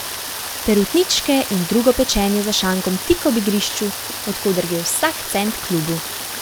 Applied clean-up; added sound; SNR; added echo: none; Rain; 8 dB; none.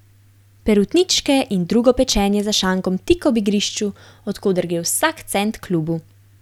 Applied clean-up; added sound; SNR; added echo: none; none; none; none.